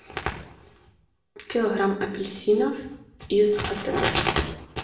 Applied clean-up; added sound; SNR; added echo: none; none; none; reverberation time 0.7 s.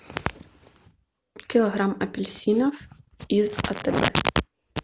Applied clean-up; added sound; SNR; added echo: none; none; none; none.